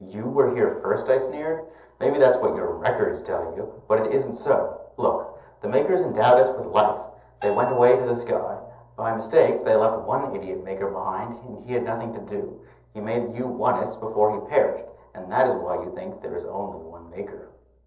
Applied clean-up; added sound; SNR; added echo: neural separator model SepFormer DNS4.